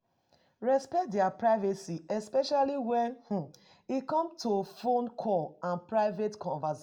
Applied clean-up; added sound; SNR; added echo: none; none; none; reverberation time 0.3 s.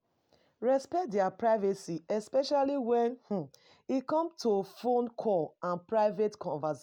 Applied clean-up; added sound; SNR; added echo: none; none; none; none.